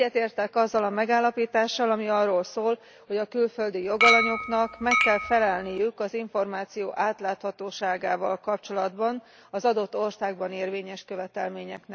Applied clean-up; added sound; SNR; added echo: none; Chink, clink; -1 dB; none.